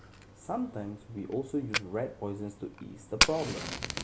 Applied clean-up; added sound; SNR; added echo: none; Fire; -1 dB; none.